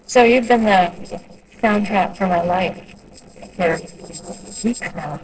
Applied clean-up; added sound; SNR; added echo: neural separator model SepFormer DNS4.